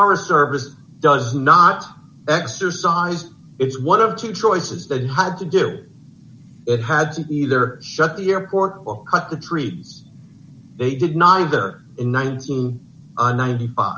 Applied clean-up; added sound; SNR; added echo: none; none; none; none.